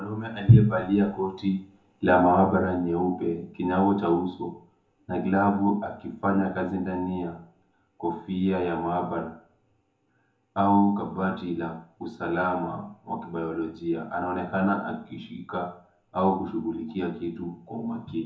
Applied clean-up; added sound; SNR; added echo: none; none; none; reverberation time 0.5 s.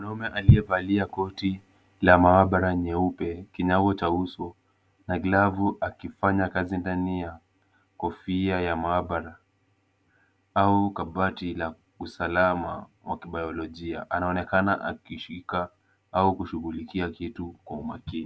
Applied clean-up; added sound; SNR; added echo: none; none; none; none.